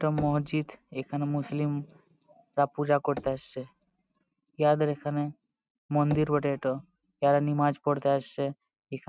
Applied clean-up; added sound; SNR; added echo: neural mask model RNNoise.